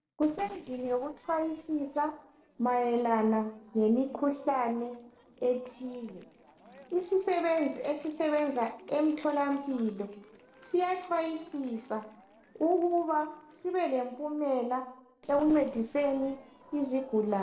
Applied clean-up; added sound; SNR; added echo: neural separator model SepFormer DNS4.